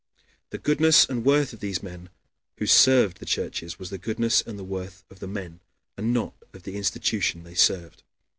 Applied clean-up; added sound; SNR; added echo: none; none; none; none.